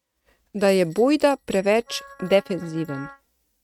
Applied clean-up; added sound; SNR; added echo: neural mask model RNNoise.